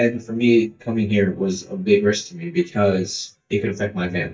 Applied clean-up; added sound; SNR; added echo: neural mask model DeepFilterNet 3.